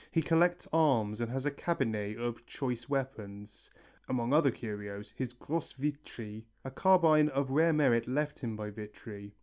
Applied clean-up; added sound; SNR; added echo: none; none; none; none.